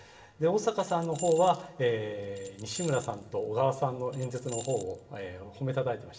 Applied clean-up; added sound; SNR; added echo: none; Keys jangling; 16 dB; reverberation time 2.4 s.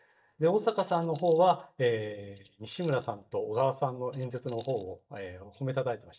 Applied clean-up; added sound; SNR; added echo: neural mask model DeepFilterNet 3.